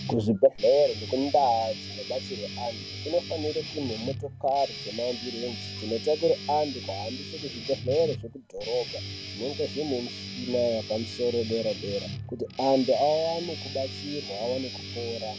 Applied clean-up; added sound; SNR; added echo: none; Guitar; 9 dB; none.